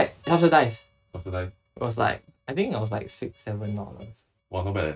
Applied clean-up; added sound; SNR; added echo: neural mask model RNNoise.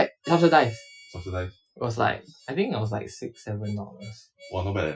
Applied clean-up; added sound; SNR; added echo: classical method Wiener filter.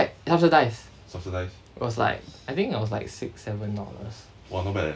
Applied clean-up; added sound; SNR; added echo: none; none; none; none.